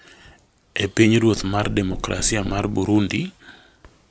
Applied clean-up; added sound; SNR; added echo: none; Knock; 12 dB; none.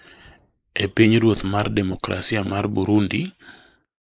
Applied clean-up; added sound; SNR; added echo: neural mask model Resemble Enhance denoiser.